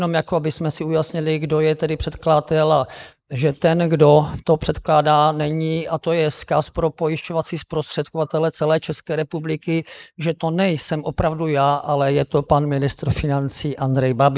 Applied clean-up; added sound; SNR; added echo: neural mask model Resemble Enhance denoiser.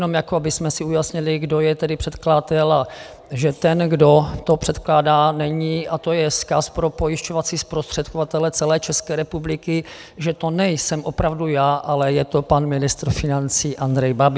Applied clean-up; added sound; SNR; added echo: none; none; none; none.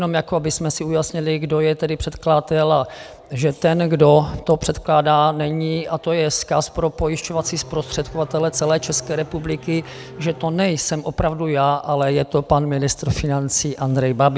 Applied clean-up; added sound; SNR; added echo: none; Race car, auto racing / Engine starting; 19 dB; none.